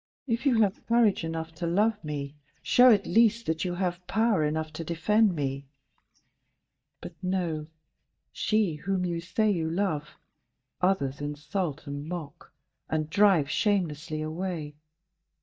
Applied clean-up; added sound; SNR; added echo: neural mask model DeepFilterNet 3.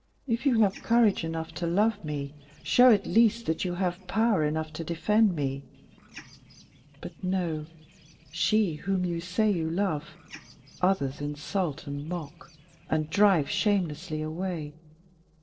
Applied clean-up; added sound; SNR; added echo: neural separator model SepFormer DNS4.